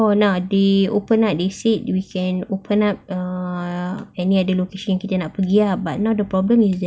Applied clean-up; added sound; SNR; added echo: none; none; none; none.